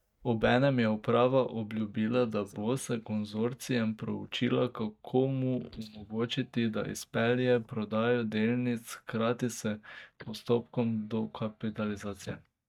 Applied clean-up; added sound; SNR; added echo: neural mask model DeepFilterNet 3.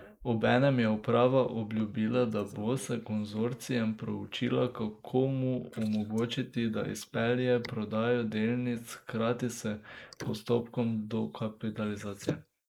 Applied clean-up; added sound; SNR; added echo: neural mask model Resemble Enhance denoiser.